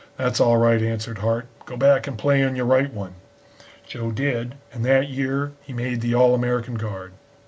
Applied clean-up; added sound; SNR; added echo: none; none; none; none.